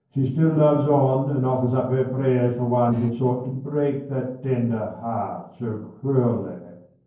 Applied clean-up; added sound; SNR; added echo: neural separator model SepFormer DNS4.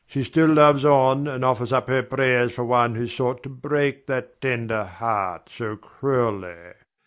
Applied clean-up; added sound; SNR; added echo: none; none; none; none.